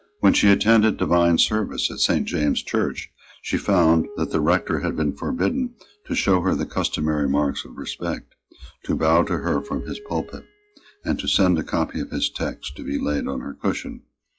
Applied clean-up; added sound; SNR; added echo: classical method log-MMSE.